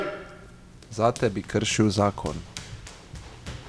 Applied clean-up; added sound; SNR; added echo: none; Run; 12 dB; none.